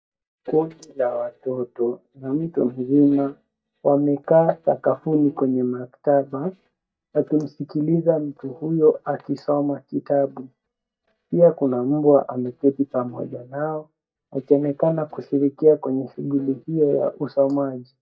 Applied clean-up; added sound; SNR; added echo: neural mask model DeepFilterNet 3.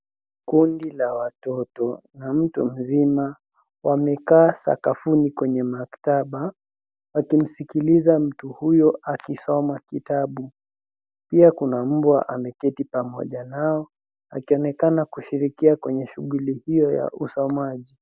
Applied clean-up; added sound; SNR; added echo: none; none; none; none.